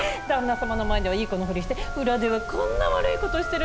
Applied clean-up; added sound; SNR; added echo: none; Wind; 6 dB; none.